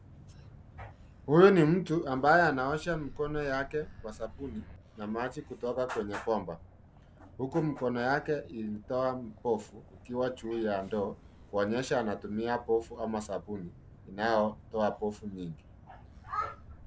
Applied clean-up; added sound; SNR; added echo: none; Motor vehicle (road); 19 dB; none.